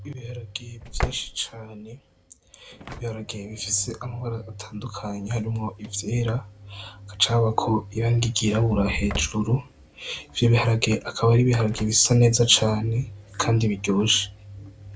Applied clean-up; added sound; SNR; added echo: none; Slam / Engine; 15 dB; none.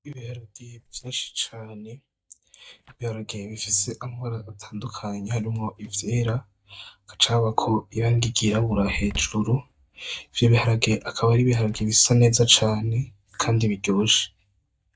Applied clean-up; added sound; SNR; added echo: neural mask model DeepFilterNet 3.